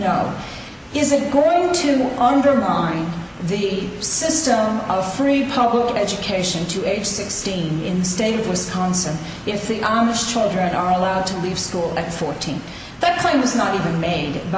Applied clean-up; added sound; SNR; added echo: none; none; none; none.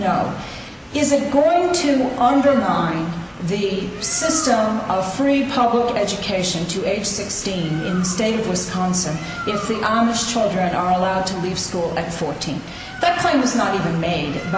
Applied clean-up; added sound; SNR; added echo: none; Bird; 18 dB; none.